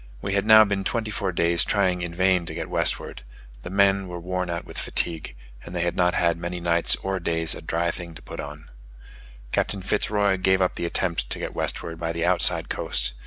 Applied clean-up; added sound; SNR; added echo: none; none; none; none.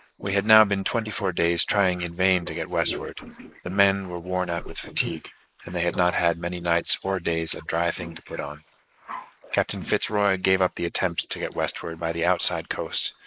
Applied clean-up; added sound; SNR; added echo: neural mask model Resemble Enhance denoiser.